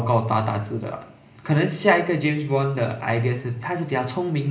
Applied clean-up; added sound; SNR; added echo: none; none; none; reverberation time 0.5 s.